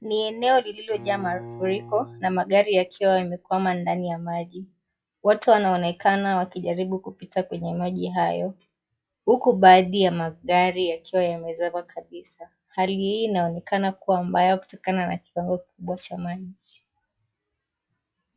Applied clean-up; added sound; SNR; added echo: classical method log-MMSE.